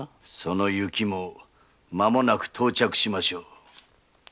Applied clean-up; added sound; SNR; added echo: none; none; none; none.